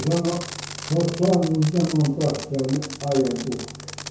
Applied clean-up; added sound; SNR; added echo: none; Fireworks; 13 dB; reverberation time 0.5 s.